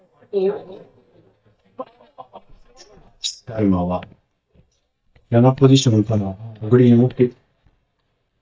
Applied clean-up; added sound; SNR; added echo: neural mask model DeepFilterNet 3.